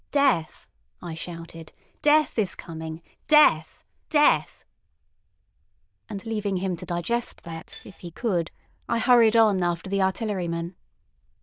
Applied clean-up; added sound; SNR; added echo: neural diffusion model UNIVERSE++.